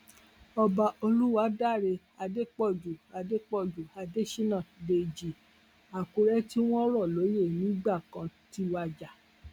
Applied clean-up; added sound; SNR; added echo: none; none; none; none.